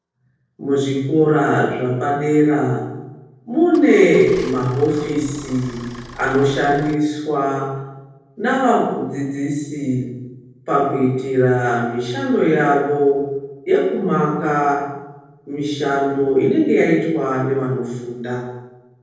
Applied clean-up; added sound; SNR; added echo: neural separator model SepFormer DNS4.